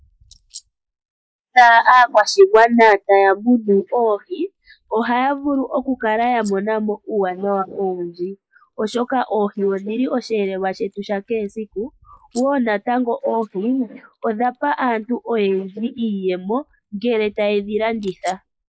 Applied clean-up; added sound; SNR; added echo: neural mask model Resemble Enhance denoiser.